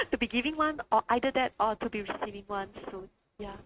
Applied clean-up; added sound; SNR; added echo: neural mask model RNNoise.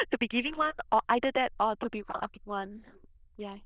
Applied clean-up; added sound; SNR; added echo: neural diffusion model UNIVERSE++.